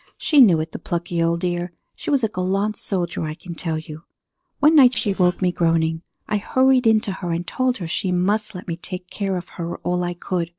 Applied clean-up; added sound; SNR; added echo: neural separator model SepFormer DNS4.